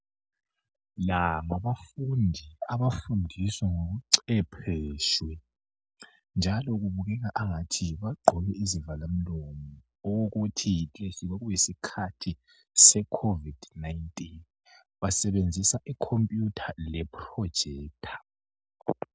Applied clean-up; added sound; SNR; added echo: none; none; none; none.